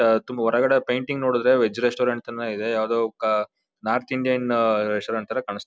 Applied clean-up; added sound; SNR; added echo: none; none; none; none.